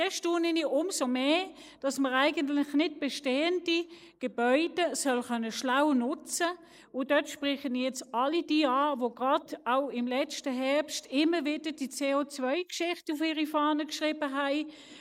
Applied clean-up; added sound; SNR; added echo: neural mask model Resemble Enhance denoiser.